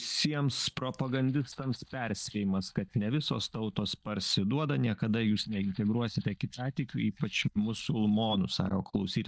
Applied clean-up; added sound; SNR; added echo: neural mask model DeepFilterNet 3.